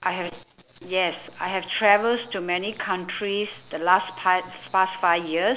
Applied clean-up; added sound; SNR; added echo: none; none; none; none.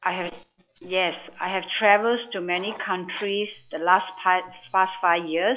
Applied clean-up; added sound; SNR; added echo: classical method log-MMSE.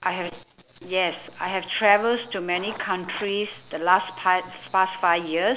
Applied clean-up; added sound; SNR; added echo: none; Writing; 17 dB; none.